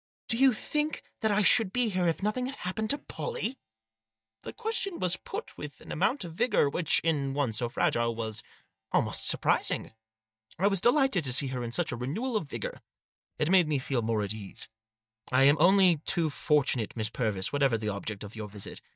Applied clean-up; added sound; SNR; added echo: neural mask model DeepFilterNet 3.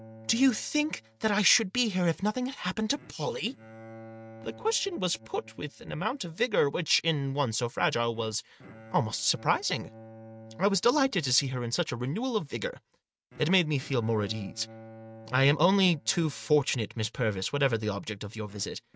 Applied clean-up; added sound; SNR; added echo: neural mask model RNNoise.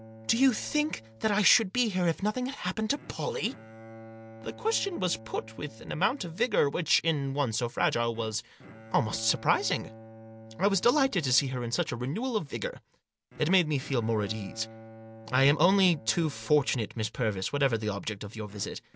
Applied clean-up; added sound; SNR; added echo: none; Bowed string instrument; 20 dB; none.